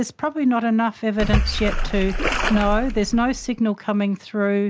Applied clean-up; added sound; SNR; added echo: none; Splash, splatter; 1 dB; none.